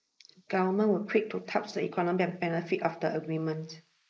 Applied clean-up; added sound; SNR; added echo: neural mask model Resemble Enhance denoiser.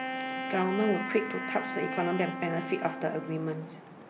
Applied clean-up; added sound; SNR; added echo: none; Wind instrument, woodwind instrument; 5 dB; none.